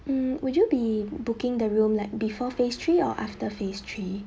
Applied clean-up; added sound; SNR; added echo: none; none; none; none.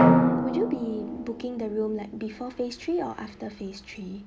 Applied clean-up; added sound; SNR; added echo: none; Drum; -4 dB; none.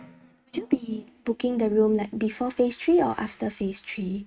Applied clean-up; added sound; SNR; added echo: neural mask model RNNoise.